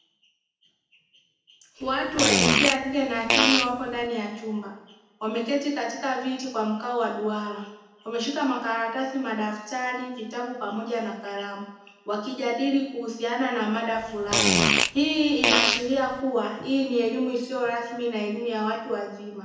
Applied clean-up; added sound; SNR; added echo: none; Fart; -4 dB; reverberation time 0.9 s.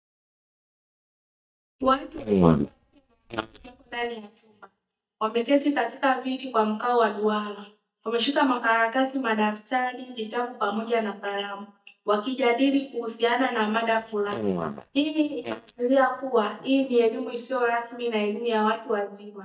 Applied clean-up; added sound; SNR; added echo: neural mask model DeepFilterNet 3.